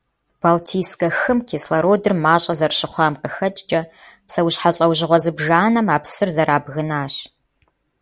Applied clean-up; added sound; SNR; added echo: none; none; none; none.